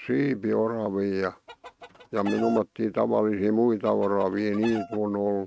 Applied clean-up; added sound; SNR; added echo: neural mask model RNNoise.